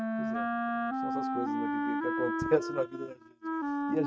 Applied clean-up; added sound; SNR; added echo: neural mask model RNNoise.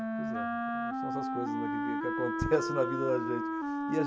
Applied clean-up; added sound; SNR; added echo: none; Wind instrument, woodwind instrument; -1 dB; none.